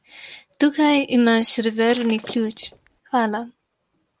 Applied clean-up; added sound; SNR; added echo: none; Shatter; 18 dB; none.